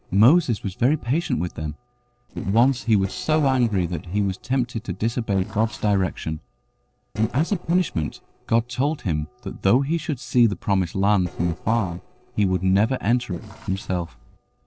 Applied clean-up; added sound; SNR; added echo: neural separator model SepFormer DNS4.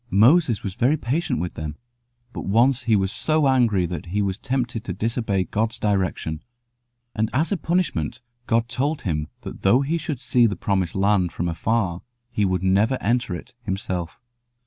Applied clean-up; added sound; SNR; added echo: none; none; none; none.